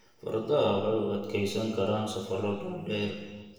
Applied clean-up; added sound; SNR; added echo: none; none; none; reverberation time 1.2 s.